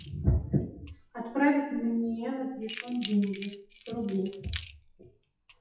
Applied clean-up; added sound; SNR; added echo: classical method WPE with log-MMSE.